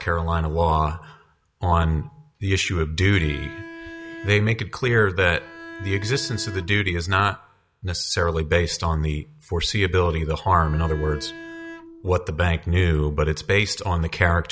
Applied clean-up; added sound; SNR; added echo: none; Bowed string instrument; 17 dB; none.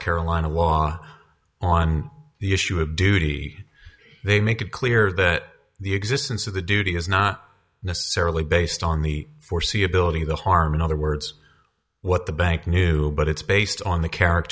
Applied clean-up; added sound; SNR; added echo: none; none; none; none.